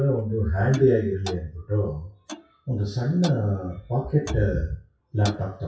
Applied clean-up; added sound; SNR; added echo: classical method WPE with log-MMSE.